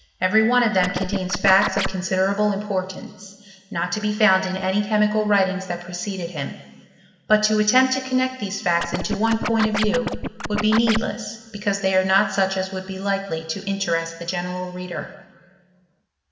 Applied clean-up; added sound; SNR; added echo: none; Scratching (performance technique); 4 dB; reverberation time 1.7 s.